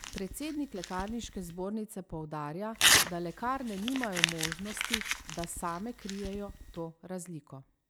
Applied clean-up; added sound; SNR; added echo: none; Crumpling, crinkling / Tearing; -3 dB; none.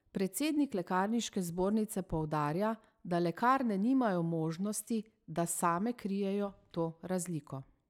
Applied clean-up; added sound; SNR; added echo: none; none; none; none.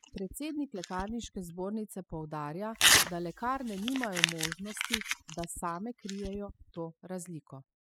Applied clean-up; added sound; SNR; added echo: classical method spectral subtraction.